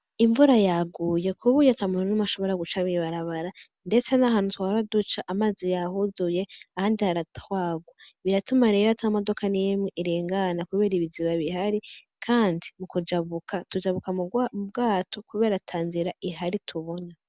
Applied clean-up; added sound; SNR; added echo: none; none; none; none.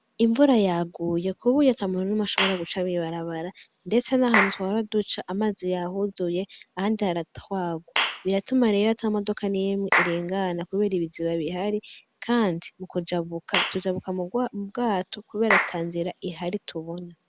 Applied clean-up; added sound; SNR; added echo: none; Clapping / Chirp, tweet; 8 dB; none.